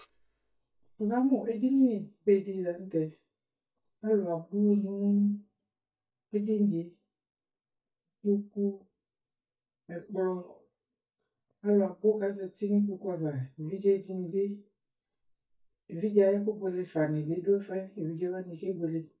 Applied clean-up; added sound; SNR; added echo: neural mask model DeepFilterNet 3.